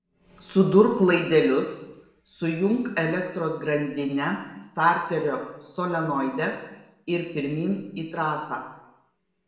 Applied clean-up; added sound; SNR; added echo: none; none; none; reverberation time 0.9 s.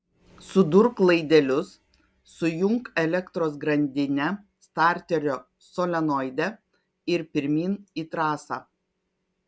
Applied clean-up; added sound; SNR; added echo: none; none; none; none.